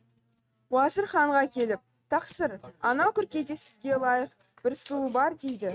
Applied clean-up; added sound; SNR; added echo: neural mask model RNNoise.